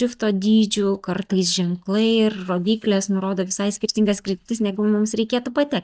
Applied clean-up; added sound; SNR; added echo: neural mask model DeepFilterNet 3.